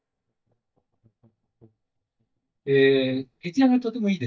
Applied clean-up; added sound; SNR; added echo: neural mask model DeepFilterNet 3.